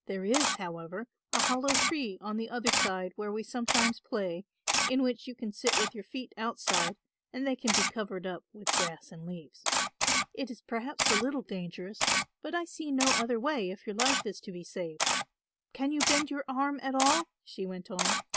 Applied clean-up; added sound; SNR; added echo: none; Camera; -1 dB; none.